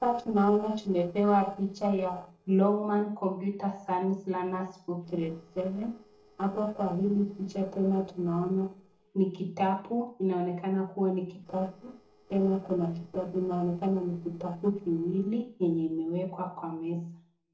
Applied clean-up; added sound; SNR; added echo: neural separator model SepFormer DNS4.